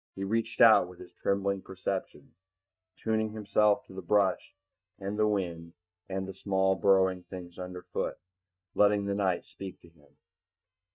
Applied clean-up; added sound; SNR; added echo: neural mask model DeepFilterNet 3.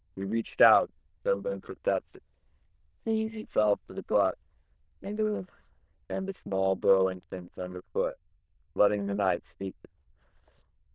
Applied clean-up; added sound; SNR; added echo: neural diffusion model UNIVERSE++.